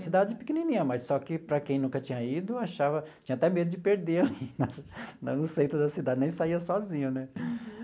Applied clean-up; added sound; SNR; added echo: none; none; none; none.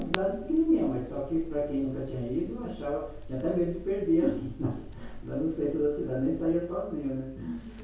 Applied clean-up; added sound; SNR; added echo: none; Crackle; 12 dB; reverberation time 0.6 s.